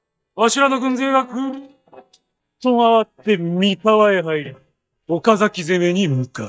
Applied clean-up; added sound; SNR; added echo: neural mask model DeepFilterNet 3.